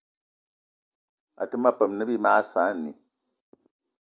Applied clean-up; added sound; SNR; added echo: none; none; none; none.